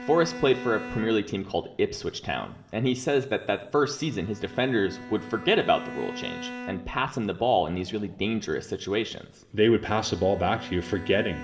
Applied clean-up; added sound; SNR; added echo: none; Bowed string instrument; 15 dB; reverberation time 2.5 s.